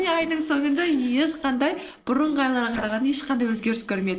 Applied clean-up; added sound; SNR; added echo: neural separator model SepFormer DNS4.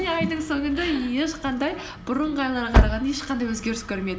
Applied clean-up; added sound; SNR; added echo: none; Engine starting; 2 dB; none.